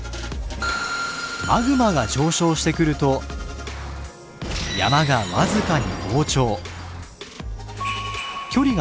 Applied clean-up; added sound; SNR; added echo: none; Train + Chime; 20 dB; none.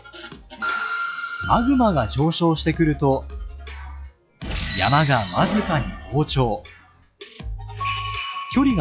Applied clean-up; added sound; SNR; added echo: classical method log-MMSE.